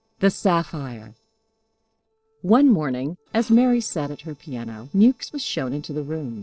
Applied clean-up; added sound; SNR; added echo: neural separator model SepFormer DNS4.